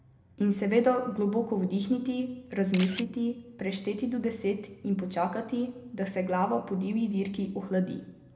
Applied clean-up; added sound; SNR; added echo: none; Camera; 6 dB; reverberation time 0.9 s.